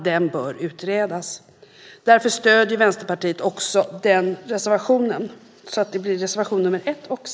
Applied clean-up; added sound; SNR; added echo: neural mask model Resemble Enhance denoiser.